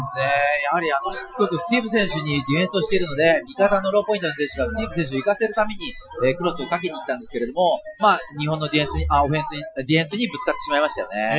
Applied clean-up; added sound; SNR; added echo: classical method Wiener filter.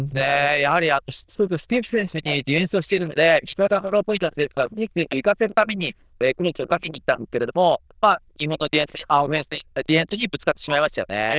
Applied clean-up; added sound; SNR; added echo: neural diffusion model UNIVERSE++.